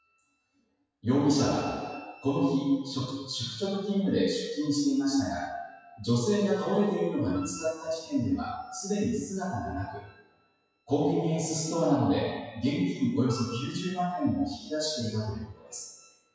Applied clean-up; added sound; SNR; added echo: classical method WPE with log-MMSE.